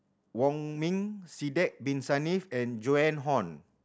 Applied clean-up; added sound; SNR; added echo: none; none; none; none.